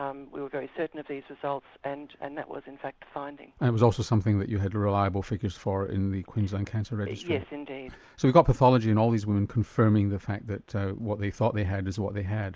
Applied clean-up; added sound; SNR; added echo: none; none; none; none.